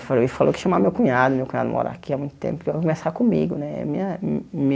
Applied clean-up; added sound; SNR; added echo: none; none; none; none.